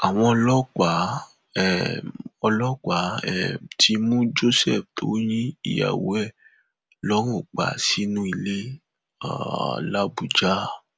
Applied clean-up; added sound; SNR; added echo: none; none; none; none.